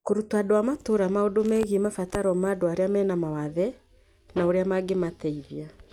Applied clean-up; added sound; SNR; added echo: none; none; none; none.